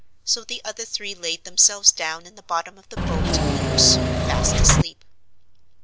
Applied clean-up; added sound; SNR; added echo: none; Engine / Mechanisms; -4 dB; none.